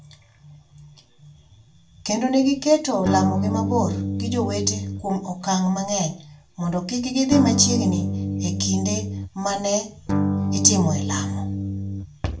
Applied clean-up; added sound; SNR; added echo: none; Electric guitar / Strum; 0 dB; reverberation time 0.3 s.